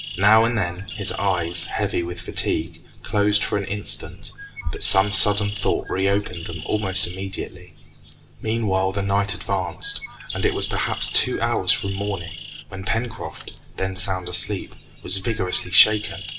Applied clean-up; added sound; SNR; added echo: none; Bird; 16 dB; reverberation time 0.7 s.